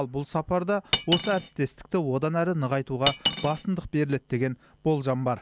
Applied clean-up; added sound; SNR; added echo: none; Cutlery, silverware; 0 dB; none.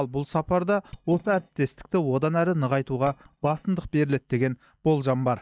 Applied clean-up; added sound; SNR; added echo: neural mask model DeepFilterNet 3.